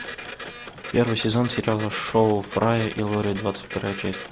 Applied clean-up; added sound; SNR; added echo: none; Printer; 12 dB; none.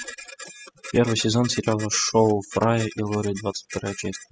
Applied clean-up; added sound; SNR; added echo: classical method spectral subtraction.